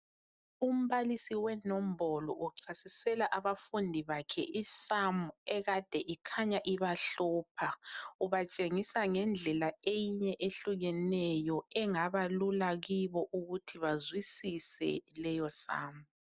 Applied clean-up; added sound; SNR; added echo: none; none; none; none.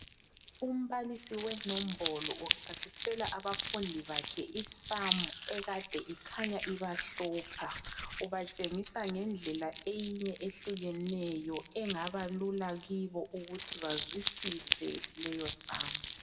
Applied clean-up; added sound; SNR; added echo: none; Crumpling, crinkling; -3 dB; reverberation time 0.6 s.